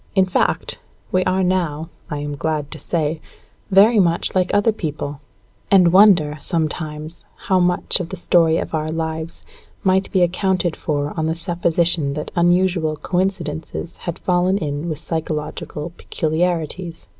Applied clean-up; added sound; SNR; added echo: none; none; none; none.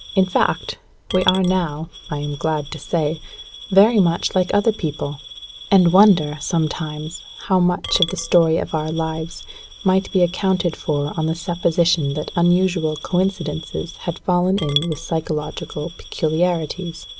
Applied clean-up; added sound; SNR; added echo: none; Coin (dropping) / Glass; 15 dB; none.